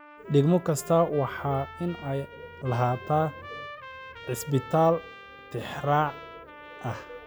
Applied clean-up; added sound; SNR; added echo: none; Trumpet; 17 dB; none.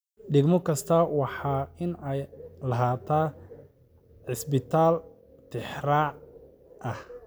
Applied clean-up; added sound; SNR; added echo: none; none; none; none.